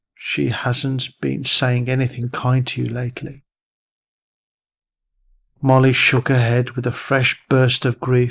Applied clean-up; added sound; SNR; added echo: neural mask model Resemble Enhance denoiser.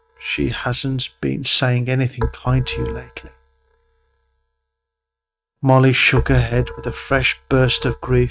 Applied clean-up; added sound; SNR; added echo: neural mask model RNNoise.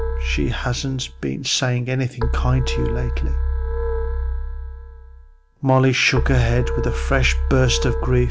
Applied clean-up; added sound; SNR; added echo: none; Keyboard (musical); 1 dB; none.